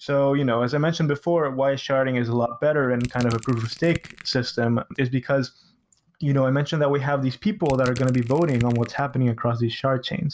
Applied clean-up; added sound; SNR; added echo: none; Crushing; 16 dB; none.